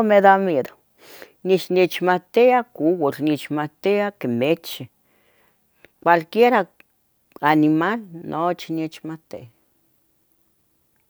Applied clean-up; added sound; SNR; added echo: none; none; none; none.